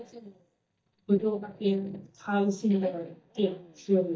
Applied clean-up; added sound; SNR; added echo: neural mask model DeepFilterNet 3.